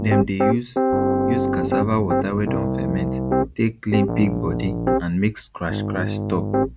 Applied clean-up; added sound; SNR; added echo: none; Piano; -2 dB; none.